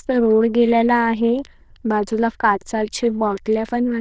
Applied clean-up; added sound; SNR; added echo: neural diffusion model UNIVERSE++.